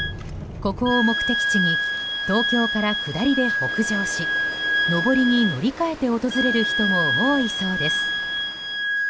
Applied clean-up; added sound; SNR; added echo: none; Wind instrument, woodwind instrument; 0 dB; none.